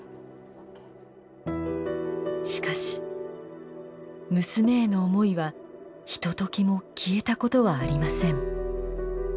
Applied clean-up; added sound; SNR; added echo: none; none; none; none.